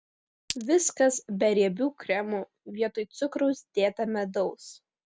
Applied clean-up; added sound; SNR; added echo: none; Glass; 14 dB; none.